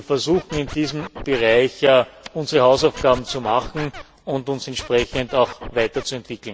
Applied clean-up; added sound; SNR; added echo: none; Scratching (performance technique); 14 dB; none.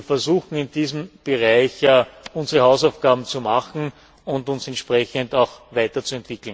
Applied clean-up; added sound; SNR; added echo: none; none; none; none.